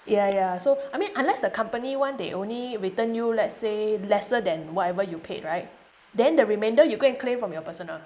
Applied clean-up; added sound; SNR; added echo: neural mask model Resemble Enhance denoiser.